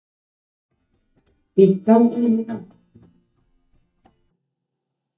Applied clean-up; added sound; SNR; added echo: neural mask model DeepFilterNet 3.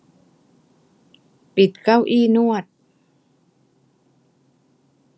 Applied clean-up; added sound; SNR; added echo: none; none; none; none.